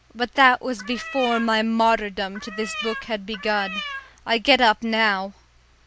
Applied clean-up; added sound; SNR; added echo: none; Cat; 11 dB; none.